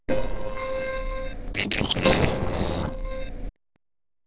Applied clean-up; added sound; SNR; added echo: neural separator model SepFormer DNS4.